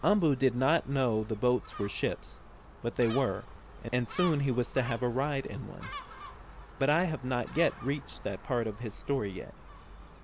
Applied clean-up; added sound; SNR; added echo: none; Gull, seagull; 15 dB; none.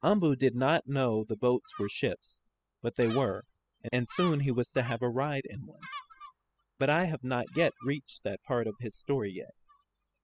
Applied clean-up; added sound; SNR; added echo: classical method spectral subtraction.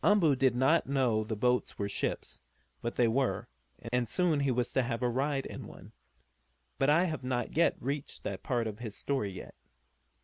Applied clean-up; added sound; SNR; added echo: none; none; none; none.